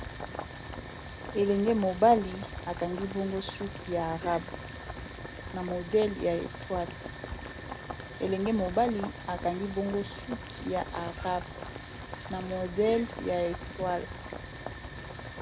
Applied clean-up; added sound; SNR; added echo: none; Boiling; 9 dB; none.